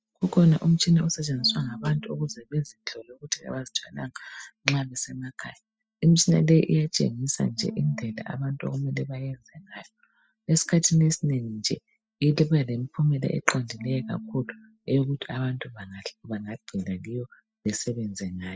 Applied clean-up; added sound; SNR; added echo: classical method spectral subtraction.